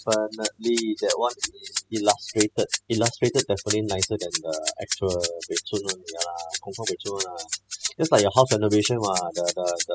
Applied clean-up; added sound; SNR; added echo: classical method spectral subtraction.